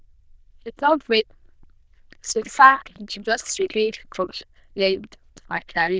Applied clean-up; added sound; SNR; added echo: neural diffusion model UNIVERSE++.